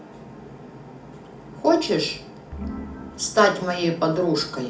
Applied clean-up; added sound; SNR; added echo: none; Organ; 12 dB; reverberation time 0.4 s.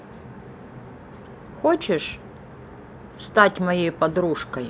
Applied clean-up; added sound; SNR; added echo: none; none; none; none.